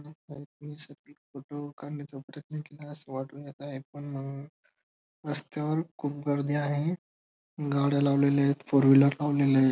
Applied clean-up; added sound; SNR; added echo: none; none; none; none.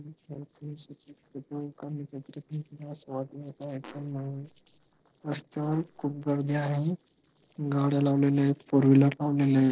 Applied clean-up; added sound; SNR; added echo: neural separator model SepFormer DNS4.